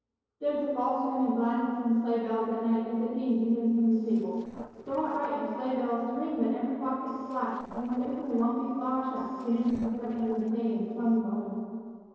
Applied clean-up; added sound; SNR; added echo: neural separator model SepFormer DNS4.